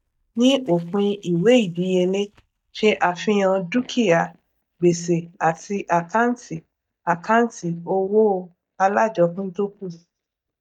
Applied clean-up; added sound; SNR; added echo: neural mask model DeepFilterNet 3.